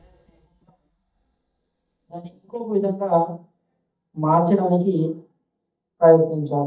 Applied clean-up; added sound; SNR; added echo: neural mask model DeepFilterNet 3.